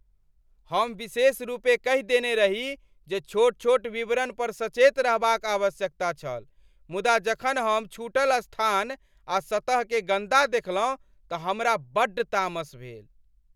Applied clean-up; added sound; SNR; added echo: none; none; none; none.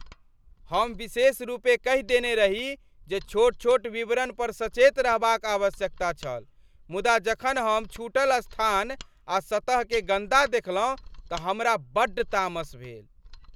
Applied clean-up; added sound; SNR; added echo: none; Mechanisms; 19 dB; none.